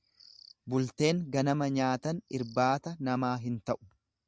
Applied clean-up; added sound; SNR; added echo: none; none; none; none.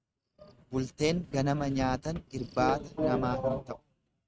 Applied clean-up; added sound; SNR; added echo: neural mask model RNNoise.